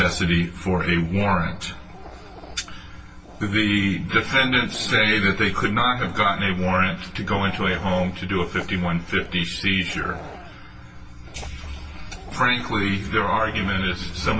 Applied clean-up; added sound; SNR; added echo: none; Dog; 18 dB; reverberation time 0.1 s.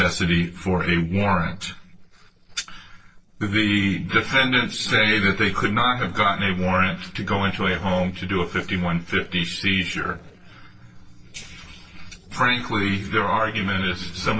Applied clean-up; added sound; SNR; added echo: neural separator model SepFormer DNS4.